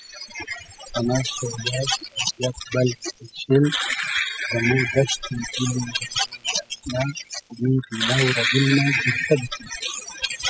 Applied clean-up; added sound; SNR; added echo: classical method spectral subtraction.